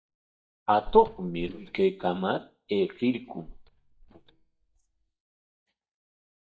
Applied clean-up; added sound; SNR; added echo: neural mask model DeepFilterNet 3.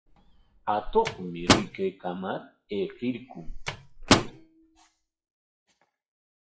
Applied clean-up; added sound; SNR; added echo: classical method WPE with log-MMSE.